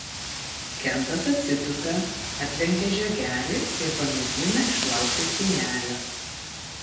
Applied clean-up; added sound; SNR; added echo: none; Wind; 2 dB; reverberation time 0.9 s.